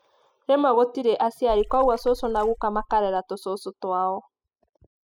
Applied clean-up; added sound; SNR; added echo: classical method spectral subtraction.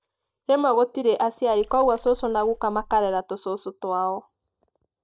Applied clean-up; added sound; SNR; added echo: neural mask model DeepFilterNet 3.